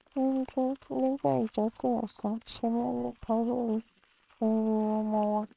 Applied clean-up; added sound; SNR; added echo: neural separator model SepFormer WHAMR!.